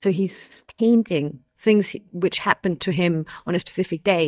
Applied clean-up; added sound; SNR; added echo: neural mask model DeepFilterNet 3.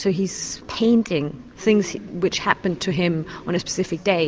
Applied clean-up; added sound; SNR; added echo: none; none; none; none.